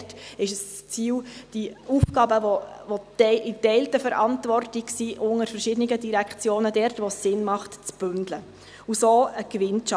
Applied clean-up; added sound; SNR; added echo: none; none; none; none.